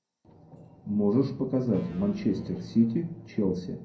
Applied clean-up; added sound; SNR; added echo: none; Electric guitar / Bass guitar; 20 dB; reverberation time 0.6 s.